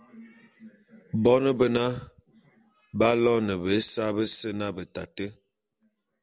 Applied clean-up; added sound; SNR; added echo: none; none; none; none.